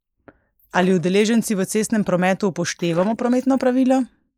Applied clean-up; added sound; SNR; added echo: neural mask model Resemble Enhance denoiser.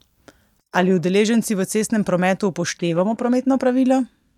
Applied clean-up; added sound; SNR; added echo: neural mask model DeepFilterNet 3.